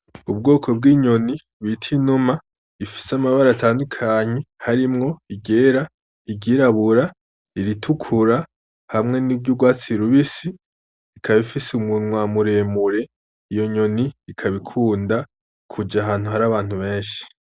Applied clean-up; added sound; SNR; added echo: none; none; none; none.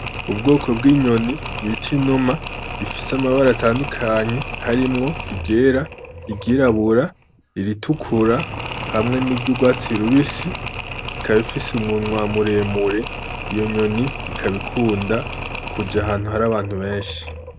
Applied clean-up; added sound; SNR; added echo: none; Mechanisms; 9 dB; none.